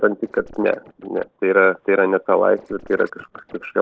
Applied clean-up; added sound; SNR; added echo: neural separator model SepFormer DNS4.